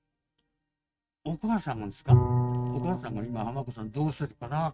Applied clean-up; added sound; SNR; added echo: neural mask model RNNoise.